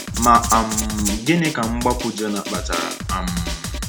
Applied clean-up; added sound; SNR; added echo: none; Rattle (instrument) + Drum; 5 dB; none.